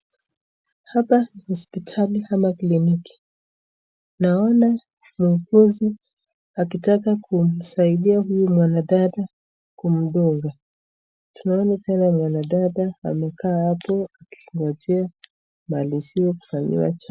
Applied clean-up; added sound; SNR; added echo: none; none; none; none.